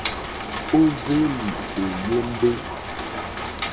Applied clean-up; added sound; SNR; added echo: none; Rain; 6 dB; reverberation time 0.7 s.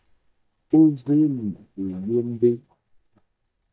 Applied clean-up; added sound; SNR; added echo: neural mask model DeepFilterNet 3.